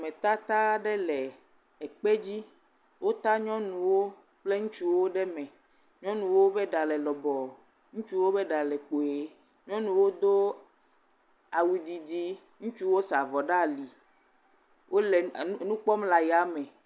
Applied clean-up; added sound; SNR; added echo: none; none; none; none.